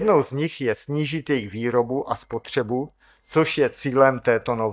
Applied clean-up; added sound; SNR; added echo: neural mask model DeepFilterNet 3.